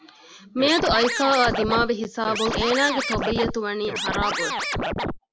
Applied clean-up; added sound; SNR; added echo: none; Scratching (performance technique); 3 dB; none.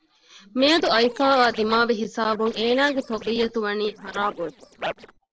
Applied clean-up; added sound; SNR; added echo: neural separator model SepFormer DNS4.